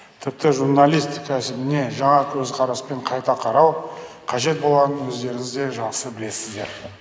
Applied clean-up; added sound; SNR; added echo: none; none; none; none.